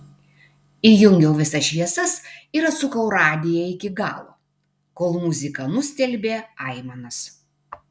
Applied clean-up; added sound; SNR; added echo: none; none; none; none.